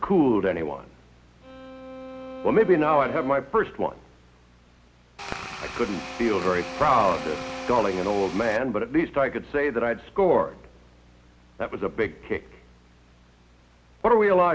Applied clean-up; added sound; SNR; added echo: none; Bowed string instrument + Tools; 11 dB; none.